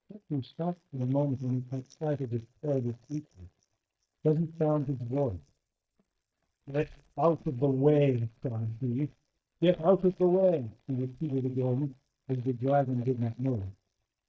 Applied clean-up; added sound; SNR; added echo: neural mask model DeepFilterNet 3.